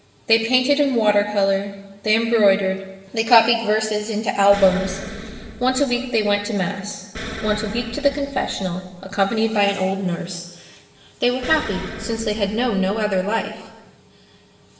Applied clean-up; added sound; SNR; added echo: none; Explosion; 13 dB; reverberation time 1.1 s.